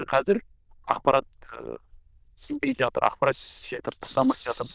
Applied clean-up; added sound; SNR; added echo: neural diffusion model UNIVERSE++.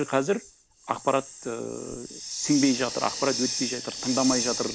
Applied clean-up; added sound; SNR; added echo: none; Hiss; 6 dB; none.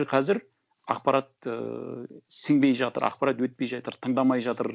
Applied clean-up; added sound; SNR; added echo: none; none; none; none.